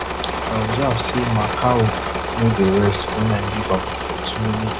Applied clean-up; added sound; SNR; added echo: none; Engine / Mechanisms; 3 dB; none.